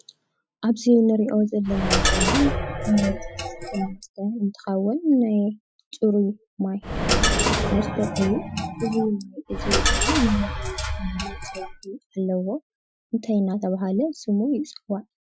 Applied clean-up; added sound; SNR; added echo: classical method Wiener filter.